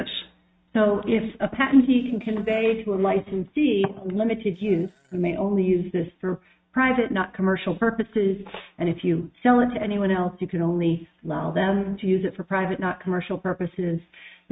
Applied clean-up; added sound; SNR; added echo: neural mask model RNNoise.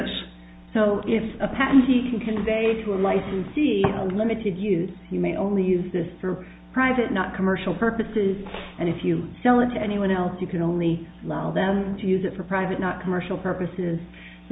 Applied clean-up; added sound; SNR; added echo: none; none; none; none.